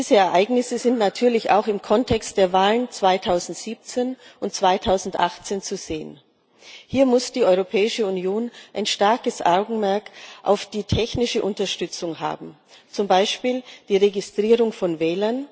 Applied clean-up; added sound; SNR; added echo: none; none; none; none.